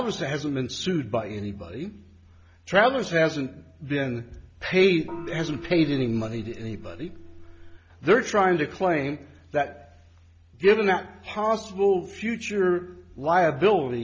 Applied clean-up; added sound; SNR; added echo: none; Gong; 14 dB; none.